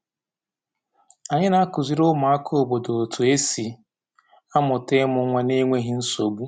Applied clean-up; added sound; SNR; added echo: none; none; none; none.